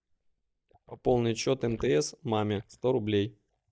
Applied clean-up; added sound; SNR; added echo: neural mask model DeepFilterNet 3.